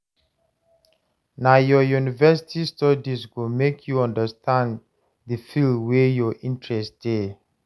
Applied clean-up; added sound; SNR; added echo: none; none; none; none.